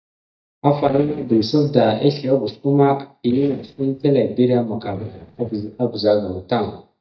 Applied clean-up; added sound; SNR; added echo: neural mask model DeepFilterNet 3.